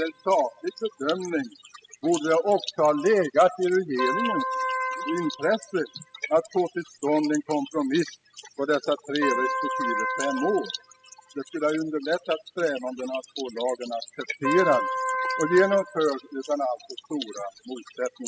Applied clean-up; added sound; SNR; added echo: classical method spectral subtraction.